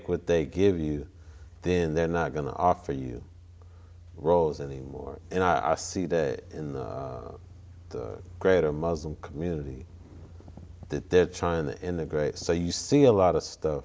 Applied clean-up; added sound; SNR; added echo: none; none; none; none.